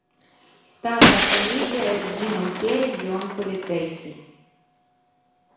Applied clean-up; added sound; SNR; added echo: none; Shatter; -3 dB; reverberation time 1.1 s.